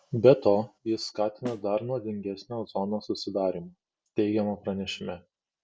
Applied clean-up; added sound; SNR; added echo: none; Snare drum; 17 dB; none.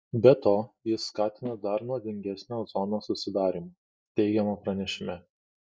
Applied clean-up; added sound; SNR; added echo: neural mask model DeepFilterNet 3.